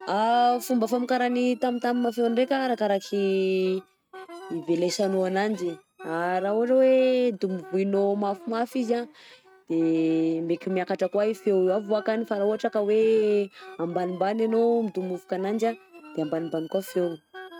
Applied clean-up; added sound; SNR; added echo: neural mask model RNNoise.